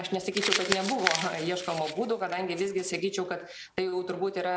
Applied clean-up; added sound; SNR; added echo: none; Crumpling, crinkling; 6 dB; none.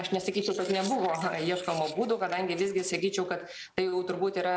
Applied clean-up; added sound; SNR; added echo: neural mask model Resemble Enhance denoiser.